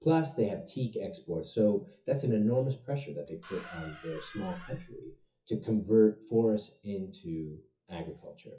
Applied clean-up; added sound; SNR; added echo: classical method WPE with log-MMSE.